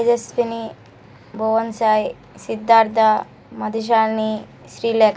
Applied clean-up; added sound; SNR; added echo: none; none; none; none.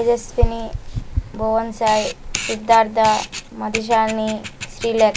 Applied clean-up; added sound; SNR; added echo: none; Camera; 7 dB; none.